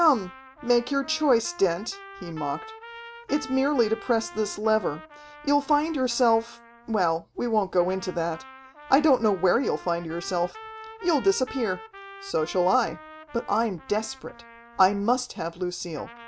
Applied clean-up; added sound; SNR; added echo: none; Trumpet; 18 dB; none.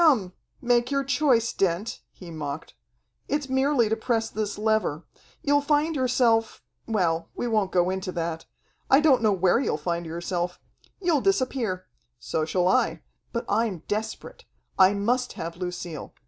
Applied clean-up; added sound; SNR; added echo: none; none; none; none.